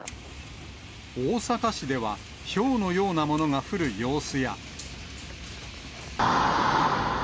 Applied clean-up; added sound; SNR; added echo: none; none; none; none.